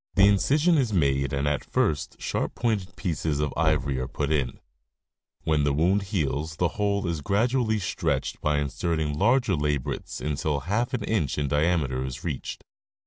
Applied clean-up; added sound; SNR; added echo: none; Knock / Wood; 8 dB; none.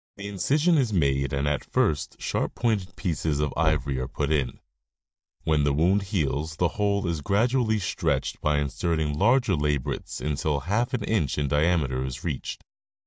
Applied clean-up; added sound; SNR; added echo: neural mask model DeepFilterNet 3.